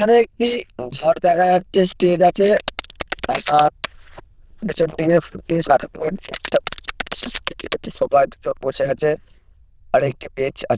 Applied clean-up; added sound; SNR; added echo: neural diffusion model UNIVERSE++.